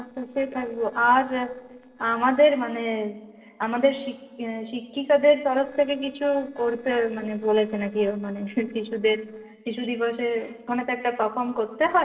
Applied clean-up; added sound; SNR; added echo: neural separator model SepFormer DNS4.